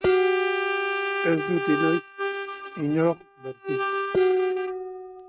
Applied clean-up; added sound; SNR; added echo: neural mask model RNNoise.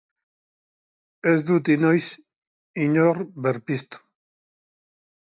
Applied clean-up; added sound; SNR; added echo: none; none; none; none.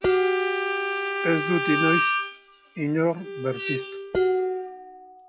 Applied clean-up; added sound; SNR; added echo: classical method log-MMSE.